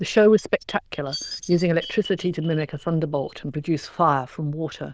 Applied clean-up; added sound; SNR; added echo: neural diffusion model UNIVERSE++.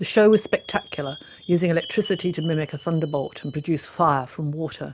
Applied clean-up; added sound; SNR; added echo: none; Chime; 15 dB; none.